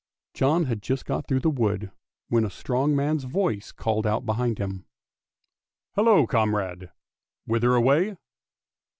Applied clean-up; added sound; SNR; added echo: none; none; none; none.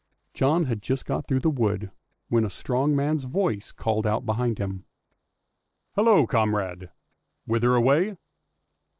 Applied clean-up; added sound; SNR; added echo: neural separator model SepFormer DNS4.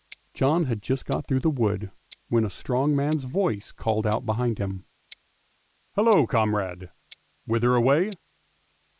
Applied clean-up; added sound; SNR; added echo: none; Tick-tock; 18 dB; none.